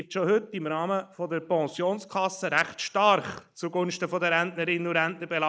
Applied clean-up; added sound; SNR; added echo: neural mask model Resemble Enhance denoiser.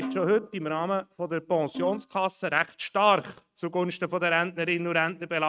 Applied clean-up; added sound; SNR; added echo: neural mask model RNNoise.